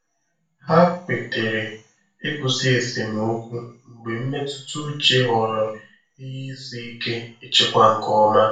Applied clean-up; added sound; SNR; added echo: none; none; none; reverberation time 0.3 s.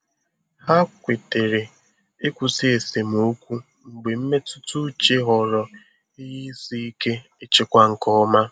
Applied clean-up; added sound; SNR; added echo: none; none; none; none.